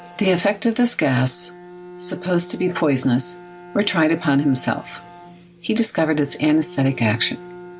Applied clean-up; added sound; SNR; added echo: none; Bowed string instrument; 18 dB; none.